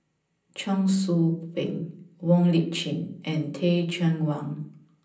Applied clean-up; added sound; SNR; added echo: none; none; none; reverberation time 0.6 s.